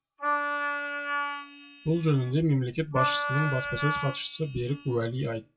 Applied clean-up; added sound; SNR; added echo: classical method WPE with log-MMSE.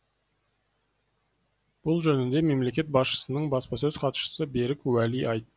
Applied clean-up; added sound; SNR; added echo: none; none; none; none.